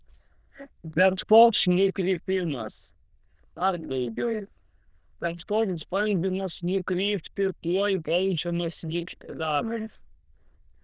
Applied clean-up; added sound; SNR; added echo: neural diffusion model UNIVERSE++.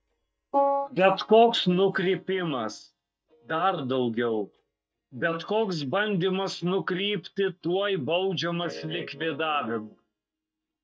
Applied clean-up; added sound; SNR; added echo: neural mask model DeepFilterNet 3.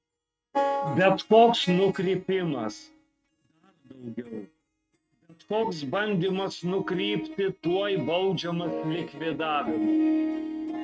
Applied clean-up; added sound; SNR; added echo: neural mask model RNNoise.